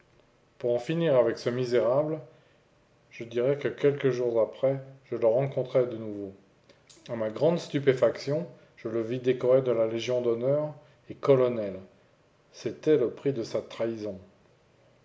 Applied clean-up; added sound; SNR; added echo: none; none; none; none.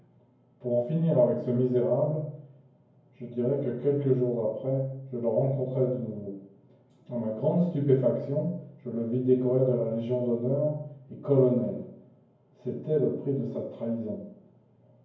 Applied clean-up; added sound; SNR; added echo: none; none; none; reverberation time 0.9 s.